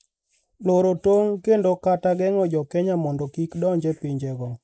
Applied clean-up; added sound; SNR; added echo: neural mask model Resemble Enhance denoiser.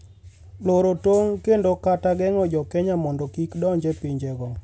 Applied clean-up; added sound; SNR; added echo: none; none; none; none.